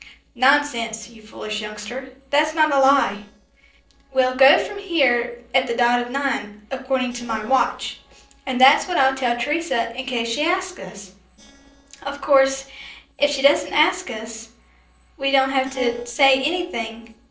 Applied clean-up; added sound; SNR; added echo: neural separator model SepFormer DNS4.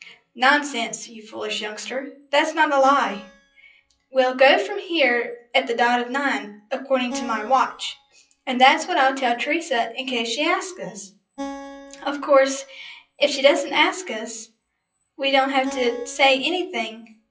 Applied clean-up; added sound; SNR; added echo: classical method WPE with log-MMSE.